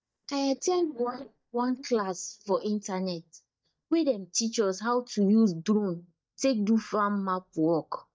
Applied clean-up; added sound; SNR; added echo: neural mask model DeepFilterNet 3.